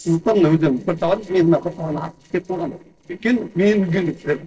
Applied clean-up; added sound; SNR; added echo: neural separator model SepFormer DNS4.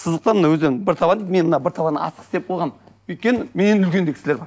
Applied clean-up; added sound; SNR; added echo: none; none; none; none.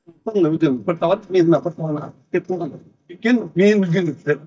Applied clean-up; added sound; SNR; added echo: neural mask model DeepFilterNet 3.